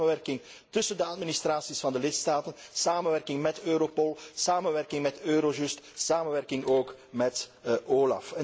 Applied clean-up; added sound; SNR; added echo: none; none; none; none.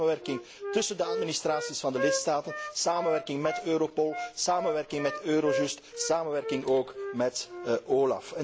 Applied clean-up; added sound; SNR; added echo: none; Wind instrument, woodwind instrument; 7 dB; none.